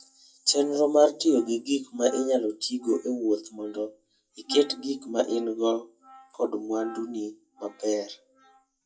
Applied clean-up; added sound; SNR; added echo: classical method WPE with log-MMSE.